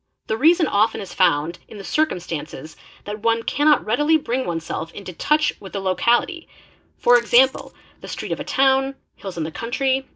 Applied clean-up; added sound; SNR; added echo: none; Coin (dropping); 20 dB; none.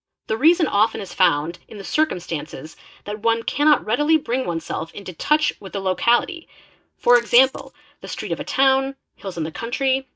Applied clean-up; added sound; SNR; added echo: neural mask model RNNoise.